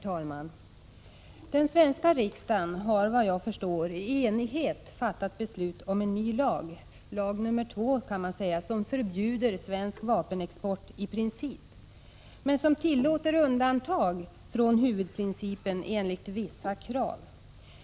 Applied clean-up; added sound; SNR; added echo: none; none; none; none.